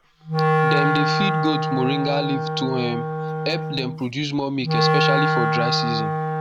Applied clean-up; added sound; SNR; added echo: none; Wind instrument, woodwind instrument; -3 dB; none.